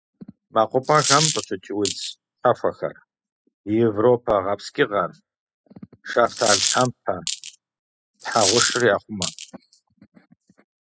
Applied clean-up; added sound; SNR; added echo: classical method spectral subtraction.